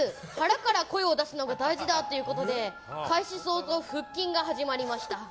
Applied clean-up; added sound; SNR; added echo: none; none; none; none.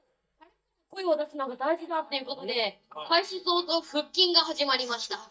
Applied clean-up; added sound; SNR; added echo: neural mask model DeepFilterNet 3.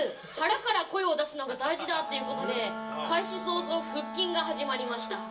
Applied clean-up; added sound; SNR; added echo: none; Wind instrument, woodwind instrument; 11 dB; reverberation time 0.2 s.